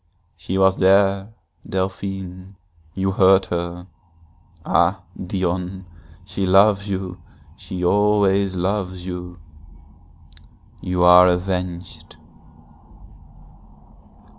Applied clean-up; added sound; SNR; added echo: none; none; none; none.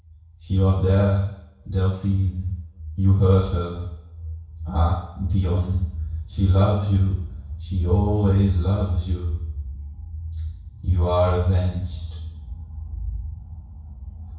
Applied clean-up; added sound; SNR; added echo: none; none; none; reverberation time 0.6 s.